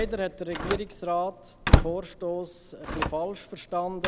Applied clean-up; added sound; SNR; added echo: none; Slam; -3 dB; none.